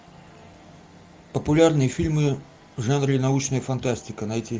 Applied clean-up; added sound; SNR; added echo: none; none; none; none.